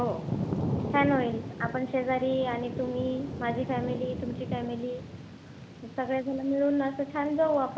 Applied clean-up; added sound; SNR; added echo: none; Thunder / Rain; 6 dB; none.